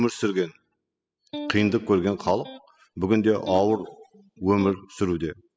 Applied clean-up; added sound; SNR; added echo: classical method spectral subtraction.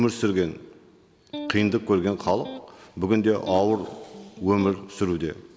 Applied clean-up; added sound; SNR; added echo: none; Electric guitar; 14 dB; none.